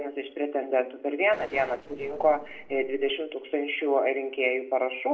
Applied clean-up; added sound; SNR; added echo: neural separator model SepFormer DNS4.